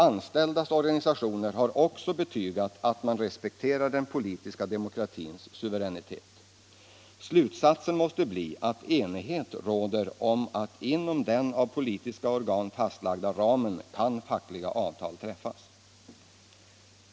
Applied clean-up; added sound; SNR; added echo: none; none; none; none.